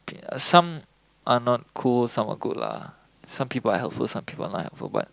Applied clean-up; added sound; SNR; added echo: none; none; none; none.